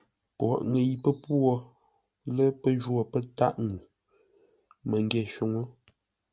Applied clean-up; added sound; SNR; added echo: none; none; none; none.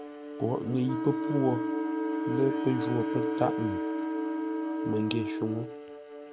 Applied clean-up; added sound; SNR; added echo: none; Bowed string instrument + Wind instrument, woodwind instrument; 0 dB; none.